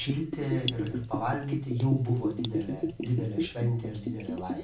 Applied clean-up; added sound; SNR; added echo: none; Bathtub (filling or washing) / Gurgling; 3 dB; reverberation time 0.3 s.